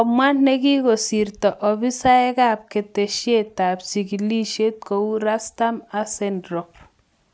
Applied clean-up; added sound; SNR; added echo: none; none; none; none.